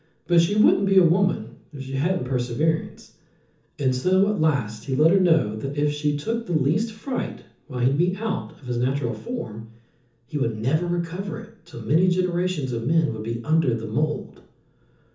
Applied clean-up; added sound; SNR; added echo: none; none; none; reverberation time 0.6 s.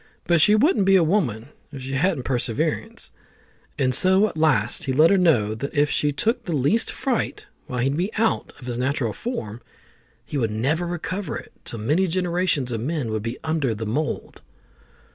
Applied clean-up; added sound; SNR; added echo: none; none; none; none.